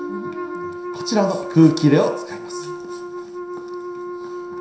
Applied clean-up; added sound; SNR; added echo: none; Wind instrument, woodwind instrument; 9 dB; reverberation time 0.7 s.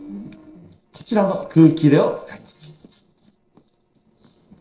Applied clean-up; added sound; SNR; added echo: neural separator model SepFormer DNS4.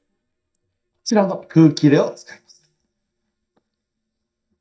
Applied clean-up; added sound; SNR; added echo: neural mask model DeepFilterNet 3.